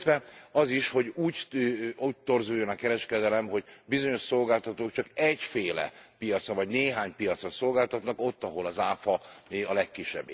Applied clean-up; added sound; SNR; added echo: none; none; none; none.